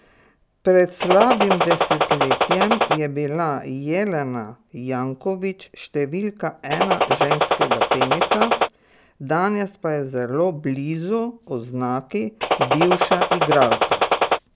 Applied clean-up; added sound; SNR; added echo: none; Gunshot, gunfire; -4 dB; none.